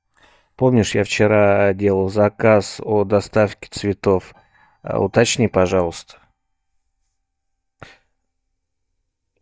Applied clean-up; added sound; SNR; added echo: neural mask model DeepFilterNet 3.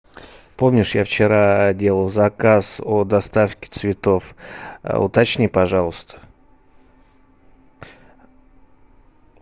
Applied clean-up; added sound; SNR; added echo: none; none; none; none.